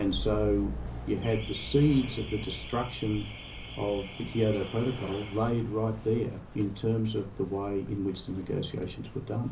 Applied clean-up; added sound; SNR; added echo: none; Alarm / Car; 10 dB; reverberation time 0.5 s.